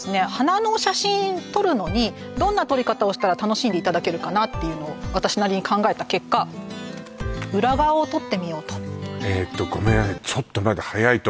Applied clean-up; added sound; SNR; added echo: none; none; none; none.